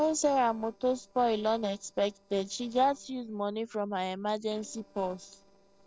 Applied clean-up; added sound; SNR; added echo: neural separator model SepFormer DNS4.